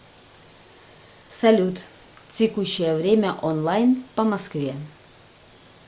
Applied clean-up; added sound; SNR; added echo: none; none; none; none.